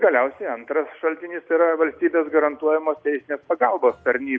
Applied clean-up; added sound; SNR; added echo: none; none; none; none.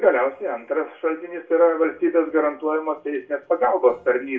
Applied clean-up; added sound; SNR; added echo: none; none; none; reverberation time 0.2 s.